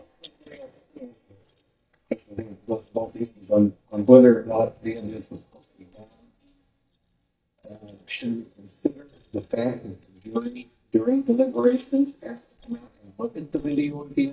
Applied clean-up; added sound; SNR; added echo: neural mask model DeepFilterNet 3.